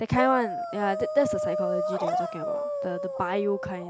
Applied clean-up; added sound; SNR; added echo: none; Dog; 2 dB; none.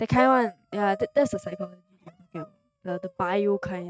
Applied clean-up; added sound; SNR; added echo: neural mask model RNNoise.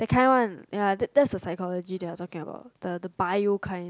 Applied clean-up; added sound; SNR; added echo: none; none; none; none.